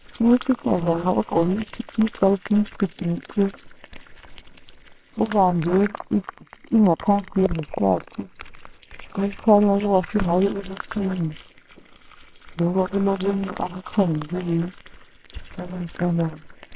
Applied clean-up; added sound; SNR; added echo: neural separator model SepFormer WHAMR!.